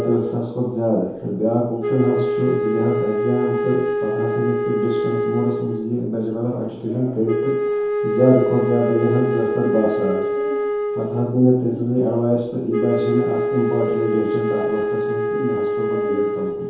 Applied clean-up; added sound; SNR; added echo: none; Wind instrument, woodwind instrument; 2 dB; reverberation time 0.8 s.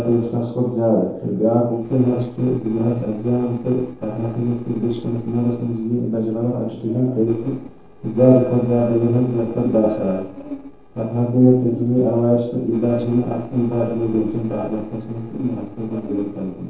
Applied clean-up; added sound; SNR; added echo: neural separator model SepFormer DNS4.